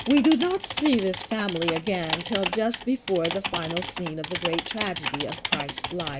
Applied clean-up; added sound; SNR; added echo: none; Typing; 6 dB; none.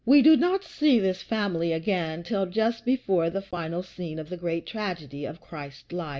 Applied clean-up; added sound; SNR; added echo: none; none; none; none.